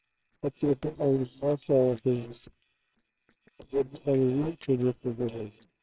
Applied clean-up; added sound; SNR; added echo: neural separator model SepFormer WHAMR!.